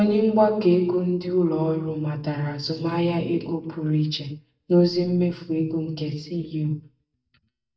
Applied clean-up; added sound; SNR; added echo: neural mask model DeepFilterNet 3.